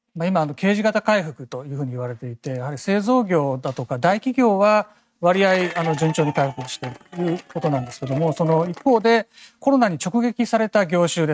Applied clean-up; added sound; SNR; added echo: neural mask model RNNoise.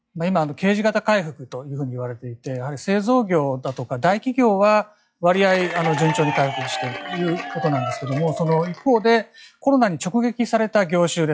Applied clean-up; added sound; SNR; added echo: classical method log-MMSE.